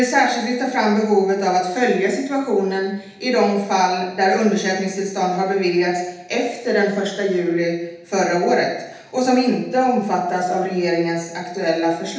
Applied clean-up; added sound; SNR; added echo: none; none; none; reverberation time 0.8 s.